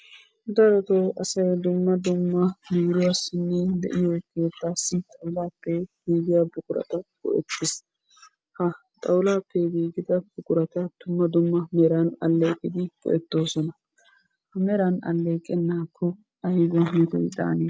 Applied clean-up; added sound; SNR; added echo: none; none; none; none.